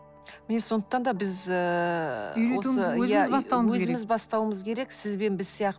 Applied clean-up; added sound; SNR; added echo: none; none; none; none.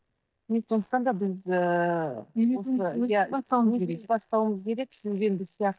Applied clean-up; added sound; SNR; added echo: neural mask model DeepFilterNet 3.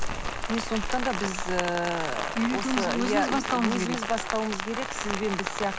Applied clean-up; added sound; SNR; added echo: none; Rain; 2 dB; none.